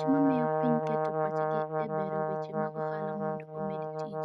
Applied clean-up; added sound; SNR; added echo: neural mask model RNNoise.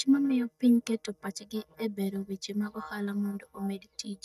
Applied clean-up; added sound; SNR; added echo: neural mask model DeepFilterNet 3.